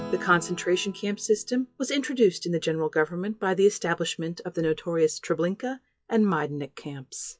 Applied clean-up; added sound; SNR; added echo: classical method log-MMSE.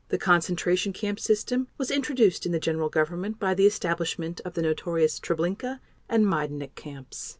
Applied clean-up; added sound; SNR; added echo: none; none; none; none.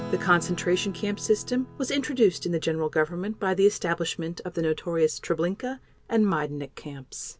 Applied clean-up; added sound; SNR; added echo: none; Acoustic guitar / Strum; 18 dB; none.